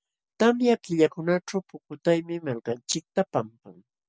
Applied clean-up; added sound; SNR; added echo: none; none; none; none.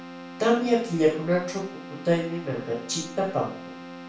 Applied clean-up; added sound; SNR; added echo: none; Keyboard (musical); 13 dB; reverberation time 0.4 s.